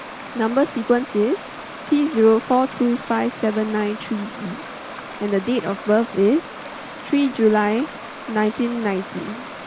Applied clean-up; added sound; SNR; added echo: none; Stream; 13 dB; none.